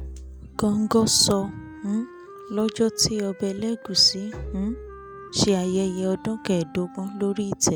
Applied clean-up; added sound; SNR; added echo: none; Bowed string instrument + Wind instrument, woodwind instrument; 16 dB; none.